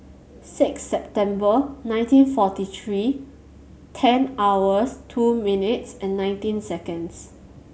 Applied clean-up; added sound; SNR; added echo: none; none; none; none.